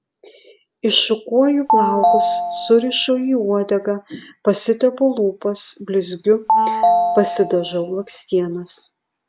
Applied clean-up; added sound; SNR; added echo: none; Telephone; 0 dB; none.